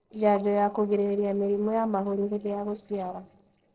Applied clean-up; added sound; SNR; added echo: neural separator model SepFormer DNS4.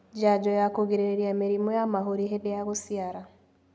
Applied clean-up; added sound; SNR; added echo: none; none; none; none.